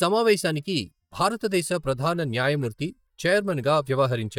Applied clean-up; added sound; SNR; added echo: neural mask model DeepFilterNet 3.